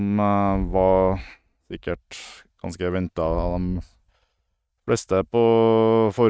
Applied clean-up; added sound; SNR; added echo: neural mask model RNNoise.